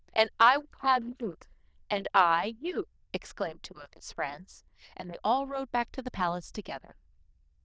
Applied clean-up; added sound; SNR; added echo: neural diffusion model UNIVERSE++.